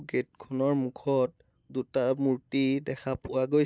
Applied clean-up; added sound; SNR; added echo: none; none; none; none.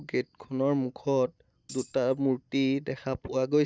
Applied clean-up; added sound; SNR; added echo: none; Tambourine; 20 dB; none.